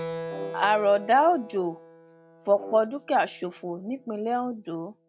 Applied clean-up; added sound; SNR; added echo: none; Keyboard (musical) + Brass instrument; 14 dB; none.